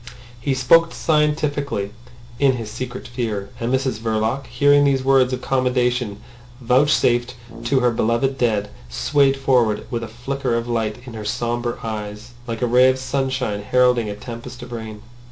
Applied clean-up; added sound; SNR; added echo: none; Brass instrument; 17 dB; none.